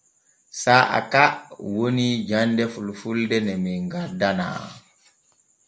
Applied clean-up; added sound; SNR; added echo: none; none; none; none.